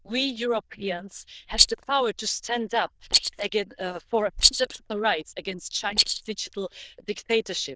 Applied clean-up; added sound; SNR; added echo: neural diffusion model UNIVERSE++.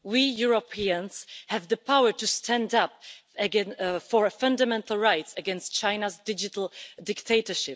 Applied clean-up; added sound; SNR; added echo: none; none; none; none.